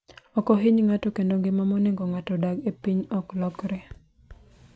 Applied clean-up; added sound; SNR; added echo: none; none; none; none.